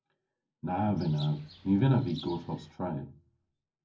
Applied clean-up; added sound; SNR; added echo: none; Bird; 19 dB; reverberation time 0.4 s.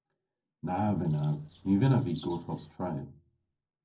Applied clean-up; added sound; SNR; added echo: neural separator model SepFormer DNS4.